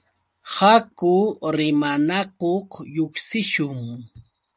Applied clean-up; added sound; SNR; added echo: none; none; none; none.